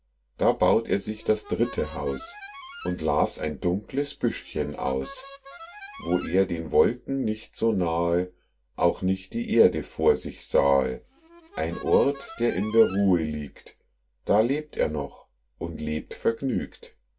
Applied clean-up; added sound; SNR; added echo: none; Harmonica; 17 dB; reverberation time 0.1 s.